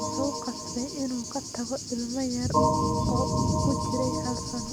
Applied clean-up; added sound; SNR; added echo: none; Organ + Thunder / Cricket; -4 dB; none.